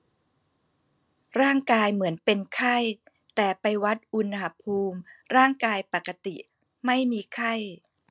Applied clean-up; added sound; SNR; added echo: none; none; none; none.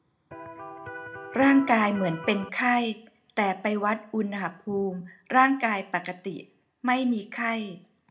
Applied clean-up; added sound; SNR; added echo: none; Electric guitar; 12 dB; reverberation time 0.3 s.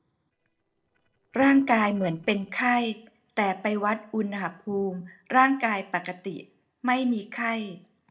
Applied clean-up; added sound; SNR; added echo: neural separator model SepFormer DNS4.